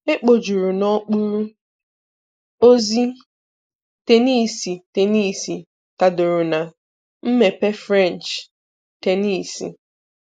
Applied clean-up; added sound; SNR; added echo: neural mask model Resemble Enhance denoiser.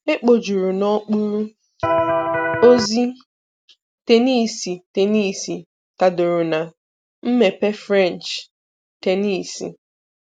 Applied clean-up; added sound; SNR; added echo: none; Electric guitar; -1 dB; none.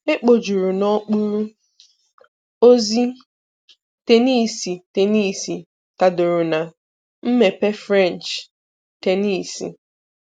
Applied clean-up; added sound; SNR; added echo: none; none; none; none.